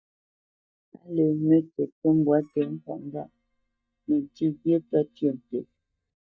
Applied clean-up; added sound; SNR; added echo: neural mask model DeepFilterNet 3.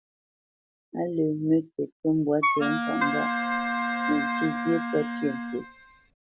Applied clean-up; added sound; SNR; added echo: none; Wind instrument, woodwind instrument + Keyboard (musical); 0 dB; none.